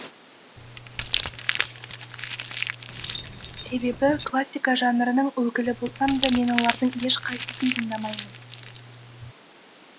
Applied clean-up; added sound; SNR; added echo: none; Crumpling, crinkling + Keys jangling; 4 dB; none.